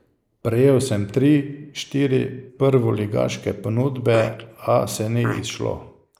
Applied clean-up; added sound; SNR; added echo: neural mask model Resemble Enhance denoiser.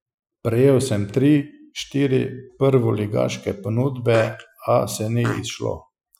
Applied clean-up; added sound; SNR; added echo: classical method Wiener filter.